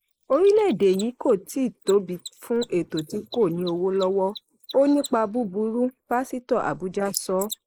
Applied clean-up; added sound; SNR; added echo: neural mask model Resemble Enhance denoiser.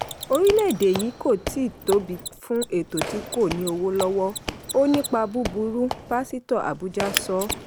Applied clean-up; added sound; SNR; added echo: none; Squeak / Walk, footsteps + Mechanisms; 9 dB; none.